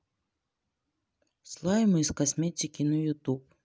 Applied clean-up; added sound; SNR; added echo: none; none; none; none.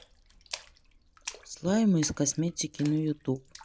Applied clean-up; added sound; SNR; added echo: none; Splash, splatter; 18 dB; none.